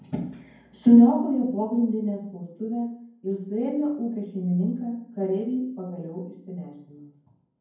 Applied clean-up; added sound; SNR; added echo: none; none; none; reverberation time 0.9 s.